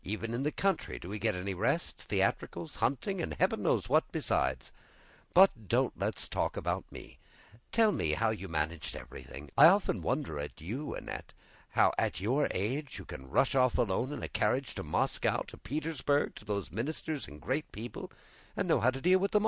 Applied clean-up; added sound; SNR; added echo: none; none; none; none.